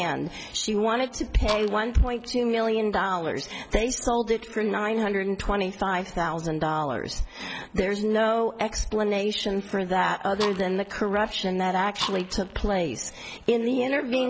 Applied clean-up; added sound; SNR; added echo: none; Fire; 15 dB; none.